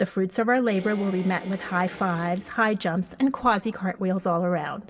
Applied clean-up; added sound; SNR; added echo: none; Applause / Cheering; 19 dB; reverberation time 2.4 s.